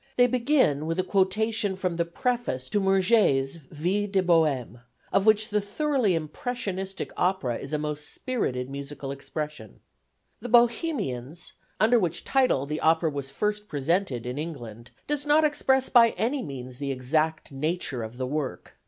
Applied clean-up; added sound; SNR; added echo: none; none; none; none.